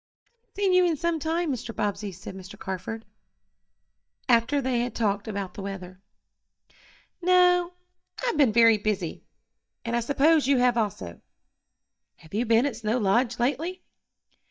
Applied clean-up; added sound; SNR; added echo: neural mask model DeepFilterNet 3.